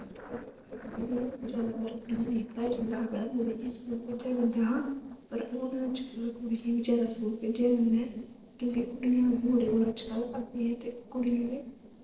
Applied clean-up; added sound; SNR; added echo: neural separator model SepFormer DNS4.